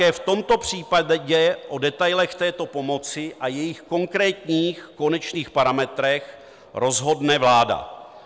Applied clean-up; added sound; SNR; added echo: none; none; none; none.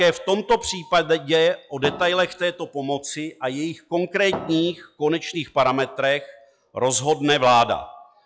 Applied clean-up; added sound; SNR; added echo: classical method log-MMSE.